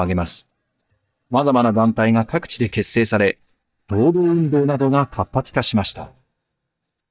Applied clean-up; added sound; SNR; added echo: neural mask model DeepFilterNet 3.